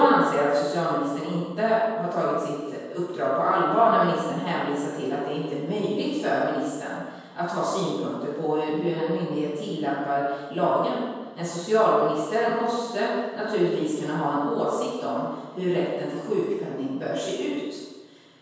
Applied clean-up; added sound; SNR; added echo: none; none; none; reverberation time 1.2 s.